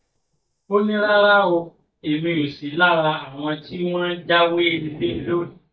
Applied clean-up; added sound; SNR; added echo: neural mask model DeepFilterNet 3.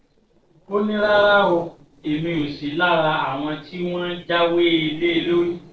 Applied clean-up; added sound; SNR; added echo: neural separator model SepFormer DNS4.